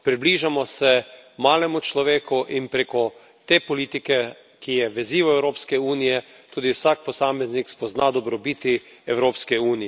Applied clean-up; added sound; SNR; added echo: none; none; none; none.